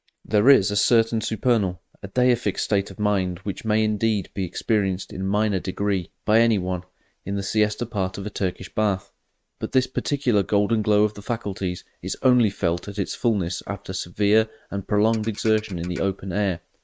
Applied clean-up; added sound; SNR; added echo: neural mask model RNNoise.